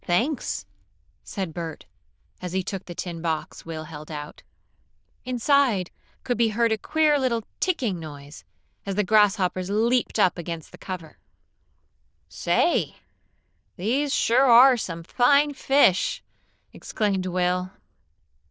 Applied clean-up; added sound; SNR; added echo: neural diffusion model UNIVERSE++.